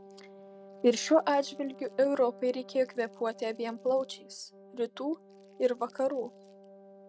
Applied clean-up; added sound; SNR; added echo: neural mask model RNNoise.